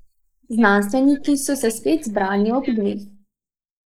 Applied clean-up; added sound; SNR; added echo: neural mask model Resemble Enhance denoiser.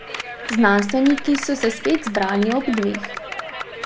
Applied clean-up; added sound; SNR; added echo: none; Clapping; 10 dB; none.